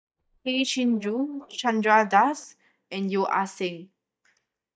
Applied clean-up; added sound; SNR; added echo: neural mask model DeepFilterNet 3.